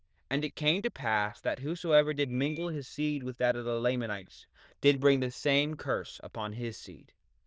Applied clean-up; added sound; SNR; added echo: neural diffusion model UNIVERSE++.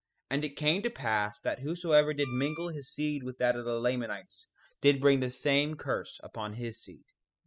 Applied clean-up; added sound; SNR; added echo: classical method spectral subtraction.